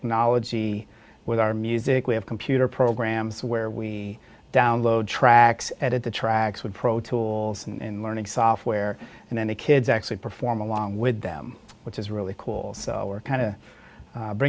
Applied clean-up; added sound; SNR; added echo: none; none; none; none.